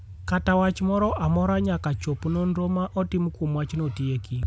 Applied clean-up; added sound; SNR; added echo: none; none; none; none.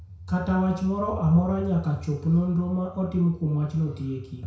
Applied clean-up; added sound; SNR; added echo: none; none; none; reverberation time 0.6 s.